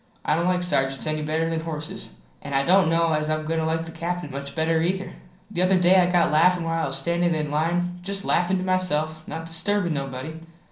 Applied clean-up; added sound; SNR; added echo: none; none; none; reverberation time 0.6 s.